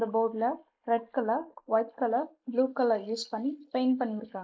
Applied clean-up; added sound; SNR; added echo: neural mask model Resemble Enhance denoiser.